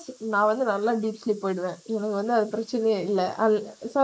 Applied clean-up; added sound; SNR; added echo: neural mask model Resemble Enhance denoiser.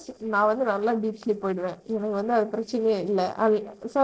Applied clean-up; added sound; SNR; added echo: neural separator model SepFormer DNS4.